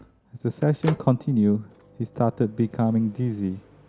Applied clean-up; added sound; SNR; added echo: none; Microwave oven; 17 dB; none.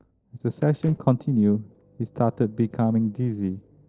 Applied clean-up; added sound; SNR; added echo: neural separator model SepFormer DNS4.